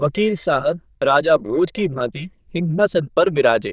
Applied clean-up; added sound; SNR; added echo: neural diffusion model UNIVERSE++.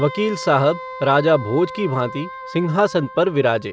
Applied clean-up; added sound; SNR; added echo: none; Wind instrument, woodwind instrument; 14 dB; none.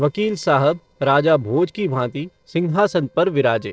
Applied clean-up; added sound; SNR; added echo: neural separator model SepFormer DNS4.